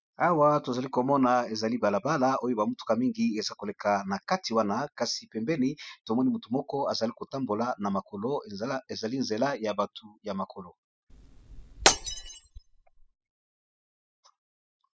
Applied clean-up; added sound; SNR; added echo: classical method spectral subtraction.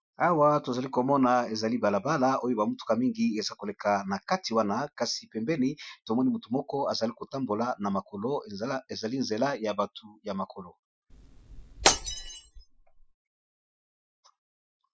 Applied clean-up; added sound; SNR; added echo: classical method Wiener filter.